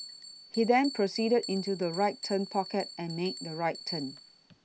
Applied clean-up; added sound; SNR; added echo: none; Bell; 13 dB; none.